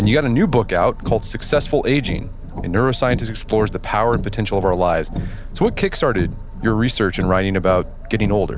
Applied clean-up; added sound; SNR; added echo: none; Car; 8 dB; none.